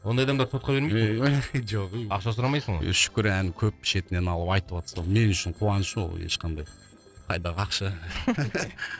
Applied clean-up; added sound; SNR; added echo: neural separator model SepFormer DNS4.